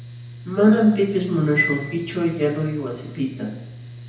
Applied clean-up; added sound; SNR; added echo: none; Mechanical fan; 16 dB; reverberation time 0.9 s.